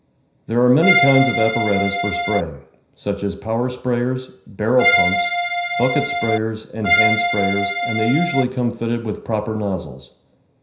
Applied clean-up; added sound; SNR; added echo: none; Accordion; -3 dB; reverberation time 0.5 s.